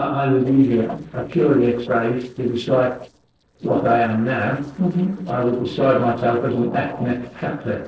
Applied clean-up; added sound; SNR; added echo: neural separator model SepFormer DNS4.